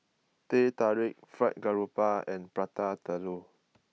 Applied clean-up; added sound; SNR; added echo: none; none; none; none.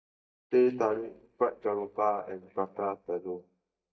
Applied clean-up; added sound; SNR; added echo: neural mask model DeepFilterNet 3.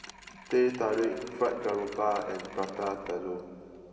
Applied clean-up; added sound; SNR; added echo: none; Mechanisms; 18 dB; reverberation time 2.7 s.